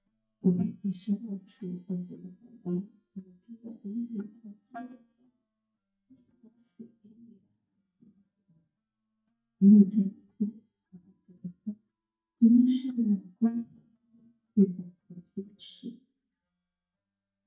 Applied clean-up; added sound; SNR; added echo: neural mask model DeepFilterNet 3.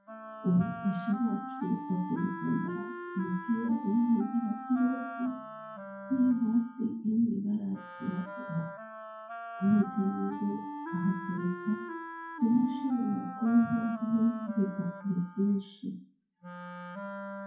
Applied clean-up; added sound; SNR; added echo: classical method WPE with log-MMSE.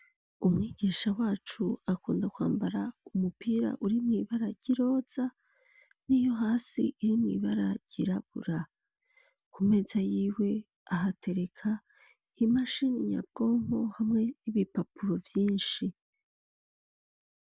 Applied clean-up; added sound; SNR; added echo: none; none; none; none.